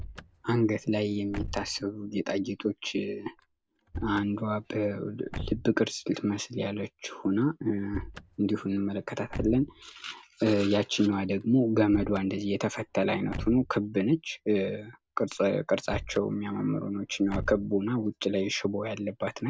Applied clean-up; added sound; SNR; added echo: none; Slam / Car; 15 dB; none.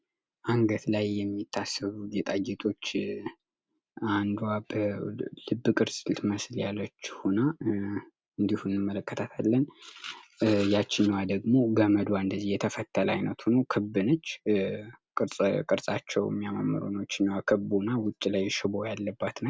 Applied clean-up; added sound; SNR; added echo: none; none; none; none.